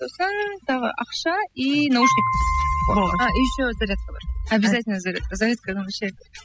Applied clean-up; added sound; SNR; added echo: classical method spectral subtraction.